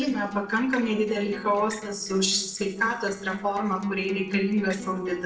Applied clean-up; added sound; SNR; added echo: neural separator model SepFormer DNS4.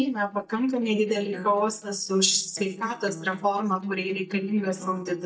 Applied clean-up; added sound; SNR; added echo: neural mask model DeepFilterNet 3.